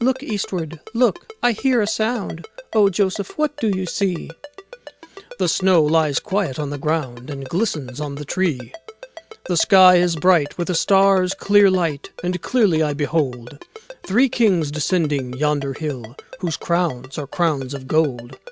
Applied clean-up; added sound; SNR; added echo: none; Ringtone; 18 dB; none.